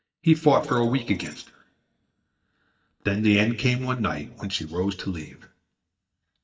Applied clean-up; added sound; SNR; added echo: neural mask model DeepFilterNet 3.